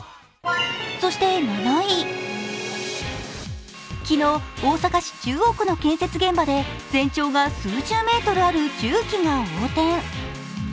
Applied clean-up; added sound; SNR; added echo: none; none; none; none.